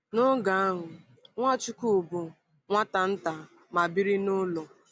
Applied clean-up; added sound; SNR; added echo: none; none; none; none.